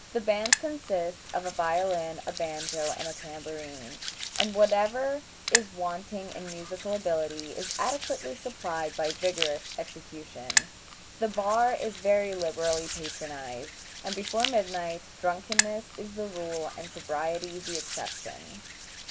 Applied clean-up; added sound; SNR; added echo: none; Hands; 4 dB; none.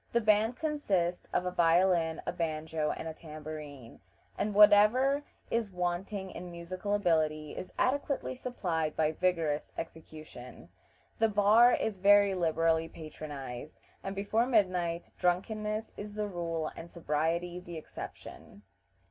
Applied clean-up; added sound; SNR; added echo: none; none; none; none.